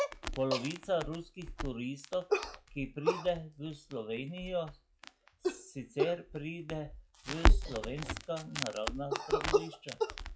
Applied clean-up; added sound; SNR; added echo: classical method log-MMSE.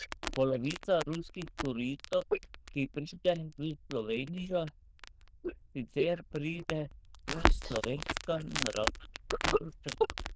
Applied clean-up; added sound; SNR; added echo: neural diffusion model UNIVERSE++.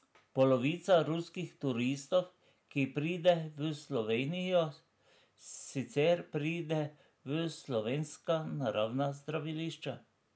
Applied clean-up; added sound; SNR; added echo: none; none; none; none.